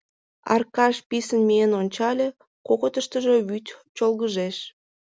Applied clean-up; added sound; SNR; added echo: none; none; none; none.